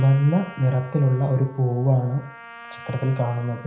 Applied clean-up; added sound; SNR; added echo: none; Trumpet; 20 dB; reverberation time 0.5 s.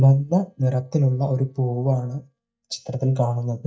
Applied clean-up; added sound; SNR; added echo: neural mask model DeepFilterNet 3.